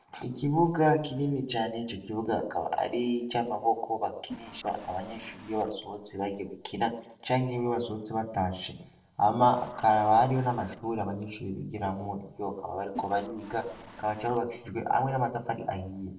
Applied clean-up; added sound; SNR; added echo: neural separator model SepFormer DNS4.